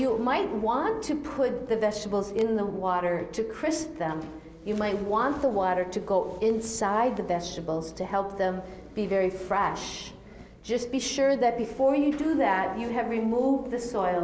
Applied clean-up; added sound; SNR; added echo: none; none; none; none.